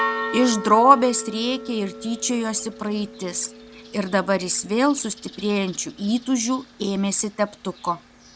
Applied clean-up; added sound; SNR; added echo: none; Church bell; 12 dB; none.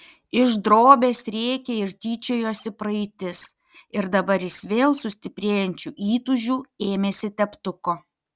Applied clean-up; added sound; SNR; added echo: none; none; none; none.